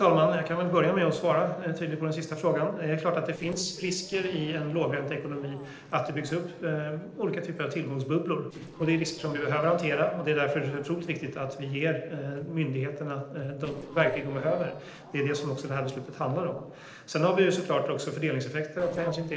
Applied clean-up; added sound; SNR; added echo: neural separator model SepFormer DNS4.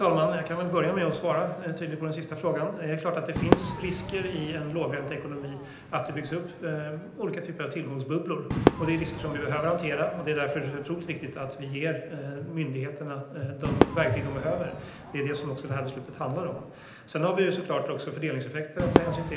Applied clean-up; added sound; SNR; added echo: none; Crowd / Fireworks; 4 dB; reverberation time 0.9 s.